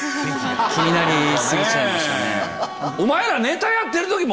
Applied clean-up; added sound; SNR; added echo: none; Wind instrument, woodwind instrument; 13 dB; none.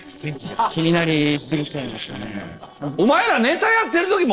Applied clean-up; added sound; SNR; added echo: neural separator model SepFormer DNS4.